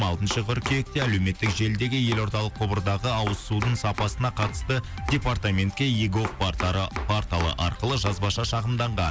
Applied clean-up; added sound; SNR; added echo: none; Domestic sounds, home sounds; 13 dB; none.